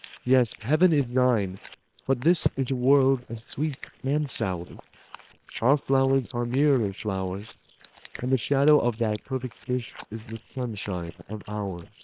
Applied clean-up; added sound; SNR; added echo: neural separator model SepFormer WHAM!.